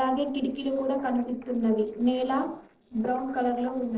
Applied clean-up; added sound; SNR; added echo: neural separator model SepFormer DNS4.